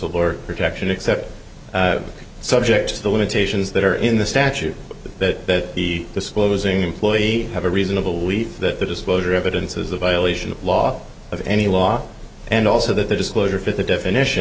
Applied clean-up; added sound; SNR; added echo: none; none; none; none.